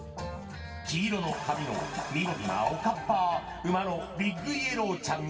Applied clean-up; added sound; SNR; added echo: none; none; none; reverberation time 2.8 s.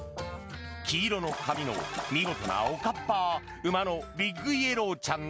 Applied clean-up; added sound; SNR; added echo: none; none; none; none.